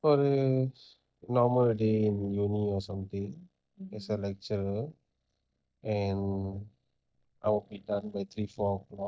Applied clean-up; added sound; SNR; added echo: neural mask model DeepFilterNet 3.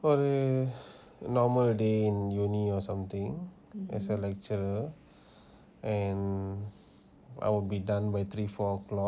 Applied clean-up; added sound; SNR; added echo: none; none; none; none.